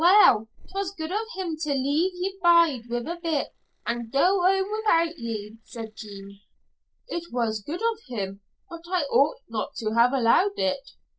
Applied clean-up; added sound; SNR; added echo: neural separator model SepFormer DNS4.